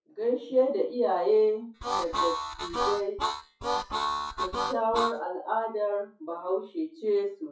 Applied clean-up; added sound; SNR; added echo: classical method WPE with log-MMSE.